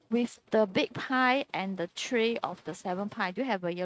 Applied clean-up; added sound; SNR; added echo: neural mask model RNNoise.